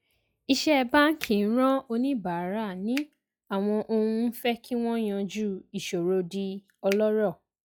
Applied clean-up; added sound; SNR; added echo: classical method log-MMSE.